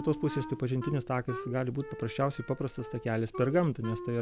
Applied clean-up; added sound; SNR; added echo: none; Wind instrument, woodwind instrument; 12 dB; none.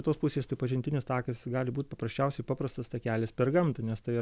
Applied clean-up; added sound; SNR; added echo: none; none; none; none.